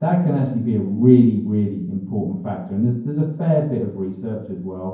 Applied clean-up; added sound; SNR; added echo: none; none; none; reverberation time 0.9 s.